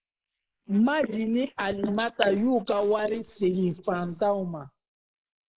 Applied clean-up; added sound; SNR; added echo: neural mask model Resemble Enhance denoiser.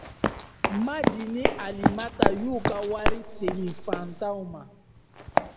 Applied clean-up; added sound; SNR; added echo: none; Run; -4 dB; none.